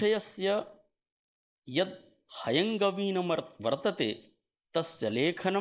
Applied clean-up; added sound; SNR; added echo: neural mask model Resemble Enhance denoiser.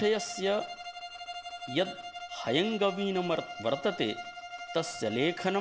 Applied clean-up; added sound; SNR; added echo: none; Bowed string instrument; 10 dB; none.